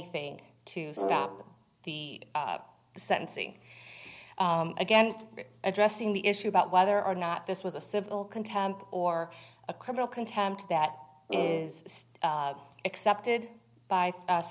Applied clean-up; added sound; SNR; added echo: none; Brass instrument; 5 dB; none.